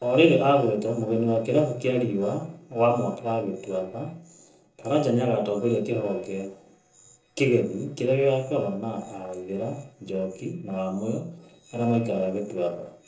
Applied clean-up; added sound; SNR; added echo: neural separator model SepFormer DNS4.